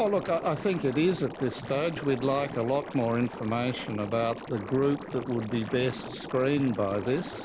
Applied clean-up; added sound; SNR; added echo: none; Liquid; 11 dB; none.